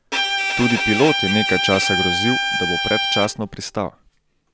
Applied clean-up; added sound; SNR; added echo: none; Bowed string instrument; -1 dB; none.